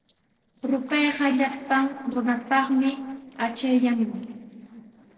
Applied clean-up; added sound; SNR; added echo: neural separator model SepFormer DNS4.